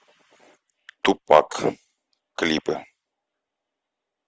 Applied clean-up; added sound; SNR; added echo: none; none; none; none.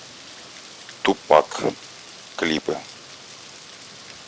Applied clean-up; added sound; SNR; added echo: none; Rain; 16 dB; none.